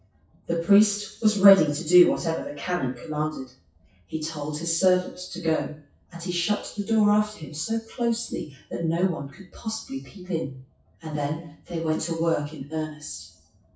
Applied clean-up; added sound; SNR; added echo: classical method WPE with log-MMSE.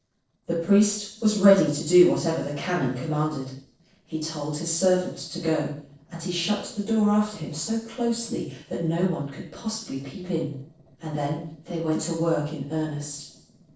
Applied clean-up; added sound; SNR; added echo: neural separator model SepFormer DNS4.